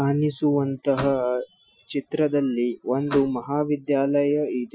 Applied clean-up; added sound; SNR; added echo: classical method Wiener filter.